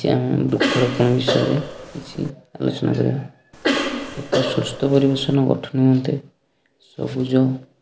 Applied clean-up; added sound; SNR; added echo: none; Cough; 4 dB; none.